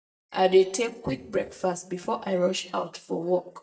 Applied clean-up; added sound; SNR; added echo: neural mask model DeepFilterNet 3.